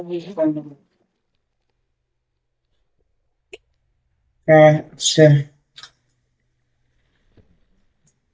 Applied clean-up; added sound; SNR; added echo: neural mask model DeepFilterNet 3.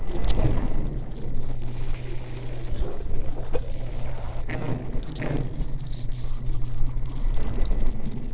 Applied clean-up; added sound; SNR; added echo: neural separator model SepFormer DNS4.